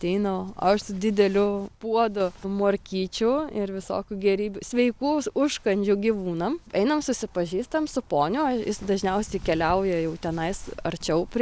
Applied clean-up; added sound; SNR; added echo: none; none; none; none.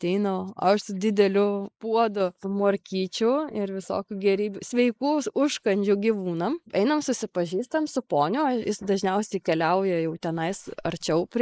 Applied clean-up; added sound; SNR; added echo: neural mask model Resemble Enhance denoiser.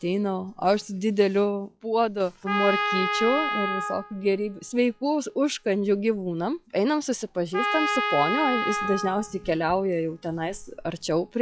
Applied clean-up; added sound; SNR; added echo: classical method log-MMSE.